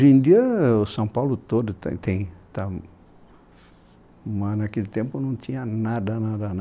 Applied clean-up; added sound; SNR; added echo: none; none; none; none.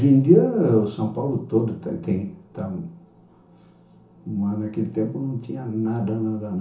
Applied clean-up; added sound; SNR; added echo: none; none; none; reverberation time 0.7 s.